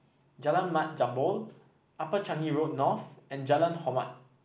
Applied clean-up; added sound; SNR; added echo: none; none; none; none.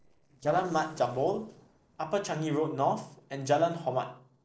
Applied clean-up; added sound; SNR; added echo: neural separator model SepFormer DNS4.